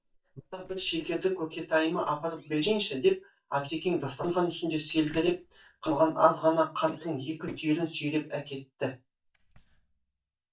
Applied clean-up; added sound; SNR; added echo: neural mask model DeepFilterNet 3.